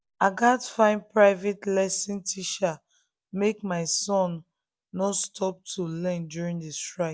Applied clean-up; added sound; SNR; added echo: none; none; none; none.